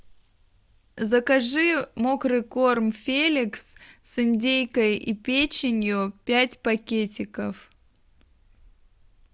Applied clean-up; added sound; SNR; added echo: none; none; none; none.